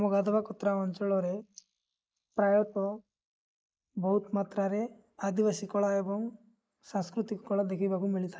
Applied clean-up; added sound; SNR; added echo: neural mask model Resemble Enhance denoiser.